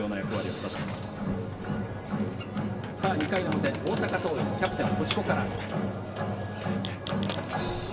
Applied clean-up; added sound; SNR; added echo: none; Squeak; 13 dB; reverberation time 2.7 s.